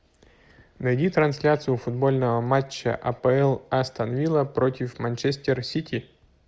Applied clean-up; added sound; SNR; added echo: none; none; none; none.